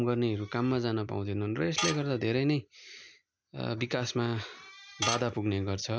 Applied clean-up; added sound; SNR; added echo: none; Tools; 5 dB; none.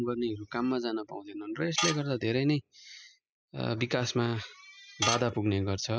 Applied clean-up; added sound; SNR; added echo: classical method spectral subtraction.